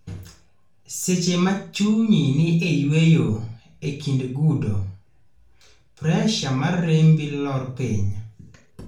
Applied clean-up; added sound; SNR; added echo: none; none; none; reverberation time 0.4 s.